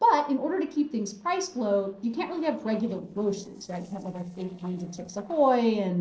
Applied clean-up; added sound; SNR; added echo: neural separator model SepFormer DNS4.